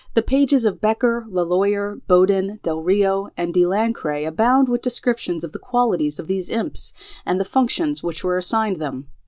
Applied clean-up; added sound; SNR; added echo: none; none; none; none.